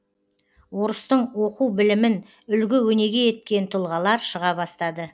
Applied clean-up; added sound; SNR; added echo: none; none; none; none.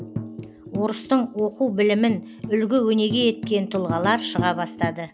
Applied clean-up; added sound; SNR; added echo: none; Tambourine; 9 dB; none.